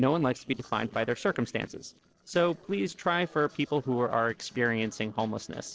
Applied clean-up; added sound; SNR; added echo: neural separator model SepFormer DNS4.